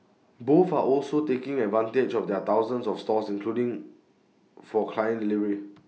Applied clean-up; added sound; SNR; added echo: none; none; none; none.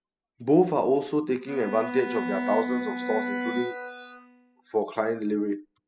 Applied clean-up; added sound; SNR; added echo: classical method spectral subtraction.